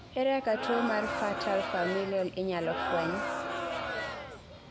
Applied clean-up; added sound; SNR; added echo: none; Crowd; 3 dB; none.